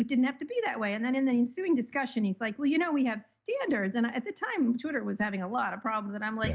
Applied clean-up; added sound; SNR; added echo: none; none; none; none.